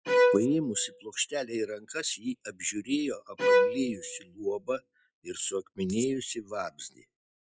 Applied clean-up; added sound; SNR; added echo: classical method log-MMSE.